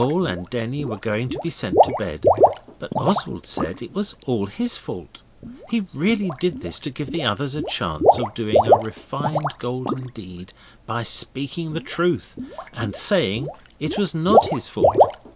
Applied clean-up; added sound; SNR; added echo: none; Water / Liquid; -2 dB; none.